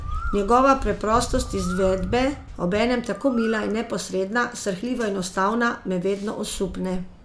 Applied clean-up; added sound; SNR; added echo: none; Bird; 10 dB; none.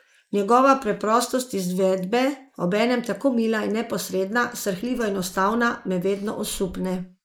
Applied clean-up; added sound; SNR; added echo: neural mask model Resemble Enhance denoiser.